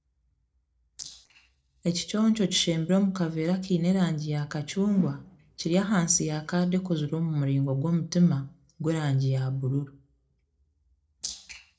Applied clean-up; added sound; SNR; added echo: neural separator model SepFormer DNS4.